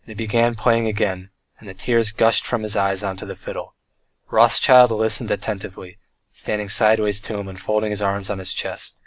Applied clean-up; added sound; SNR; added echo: none; none; none; none.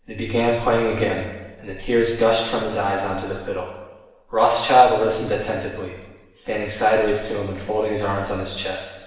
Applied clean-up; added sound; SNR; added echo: none; none; none; reverberation time 1.1 s.